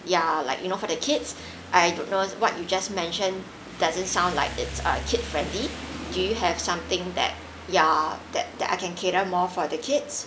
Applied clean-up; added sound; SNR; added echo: none; Rain; 13 dB; none.